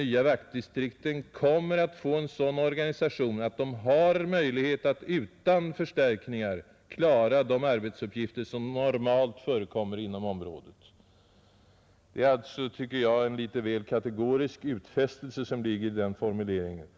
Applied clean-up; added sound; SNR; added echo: none; none; none; none.